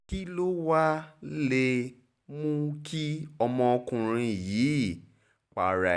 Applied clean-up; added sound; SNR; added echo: none; none; none; none.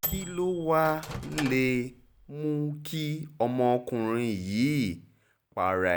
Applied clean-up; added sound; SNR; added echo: none; Microwave oven; 11 dB; none.